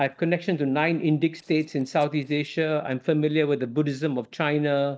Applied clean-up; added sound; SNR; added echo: neural separator model SepFormer DNS4.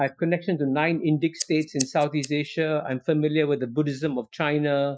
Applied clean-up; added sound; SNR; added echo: classical method Wiener filter.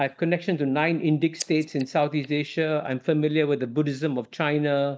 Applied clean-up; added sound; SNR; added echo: neural mask model DeepFilterNet 3.